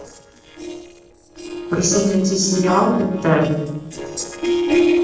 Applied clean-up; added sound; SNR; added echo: neural separator model SepFormer DNS4.